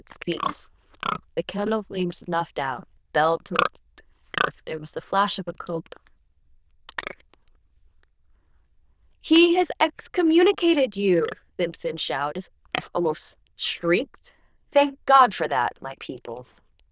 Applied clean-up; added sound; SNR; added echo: neural diffusion model UNIVERSE++.